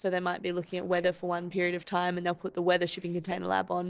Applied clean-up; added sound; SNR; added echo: neural separator model SepFormer DNS4.